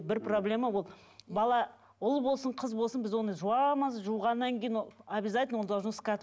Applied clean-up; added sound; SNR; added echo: none; none; none; none.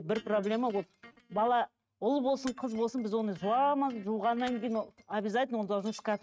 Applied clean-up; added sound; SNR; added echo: neural mask model RNNoise.